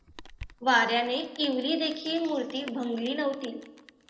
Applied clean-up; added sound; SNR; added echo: none; Rain; 20 dB; reverberation time 0.7 s.